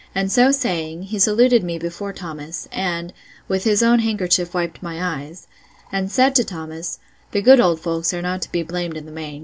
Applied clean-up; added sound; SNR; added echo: none; none; none; none.